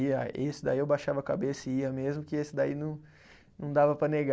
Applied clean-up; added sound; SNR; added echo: none; none; none; none.